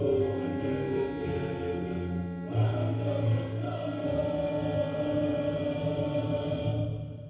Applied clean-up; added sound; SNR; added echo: none; Bowed string instrument; 16 dB; reverberation time 1.0 s.